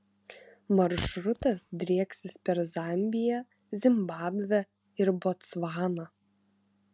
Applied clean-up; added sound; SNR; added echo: none; Fart; 11 dB; none.